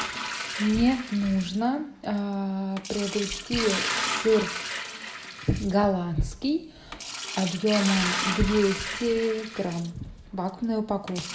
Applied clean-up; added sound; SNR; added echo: none; Liquid; 7 dB; reverberation time 0.9 s.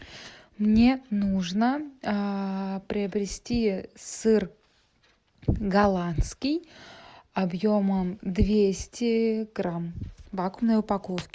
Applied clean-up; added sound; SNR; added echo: none; none; none; none.